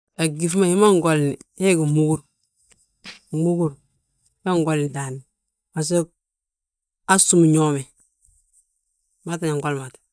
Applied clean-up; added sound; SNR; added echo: neural mask model DeepFilterNet 3.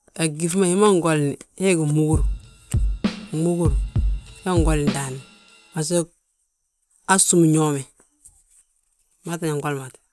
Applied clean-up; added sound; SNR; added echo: none; Drum kit; 1 dB; none.